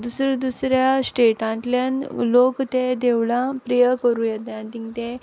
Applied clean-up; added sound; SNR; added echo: none; none; none; none.